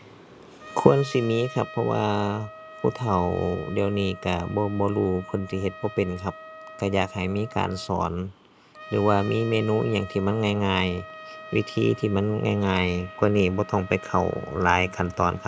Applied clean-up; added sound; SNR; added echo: none; Trumpet; 17 dB; none.